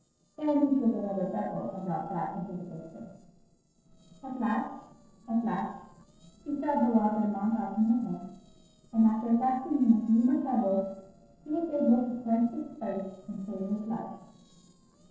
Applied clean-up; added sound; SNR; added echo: neural separator model SepFormer DNS4.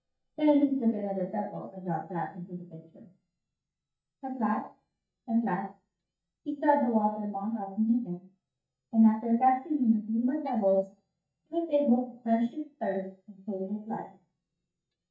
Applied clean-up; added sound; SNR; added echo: neural mask model DeepFilterNet 3.